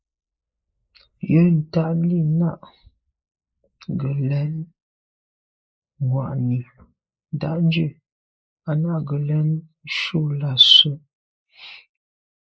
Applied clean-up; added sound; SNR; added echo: neural mask model Resemble Enhance denoiser.